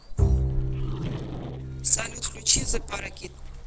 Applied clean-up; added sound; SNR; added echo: neural separator model SepFormer DNS4.